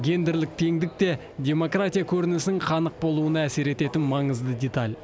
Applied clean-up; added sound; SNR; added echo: none; none; none; none.